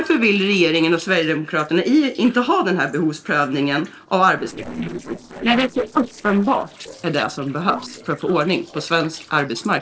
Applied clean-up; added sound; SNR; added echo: neural separator model SepFormer DNS4.